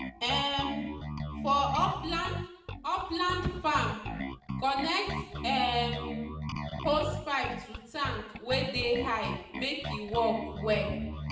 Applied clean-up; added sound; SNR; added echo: none; Bass guitar; 6 dB; reverberation time 0.7 s.